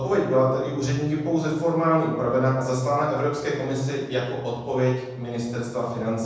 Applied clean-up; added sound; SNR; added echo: none; none; none; reverberation time 1.1 s.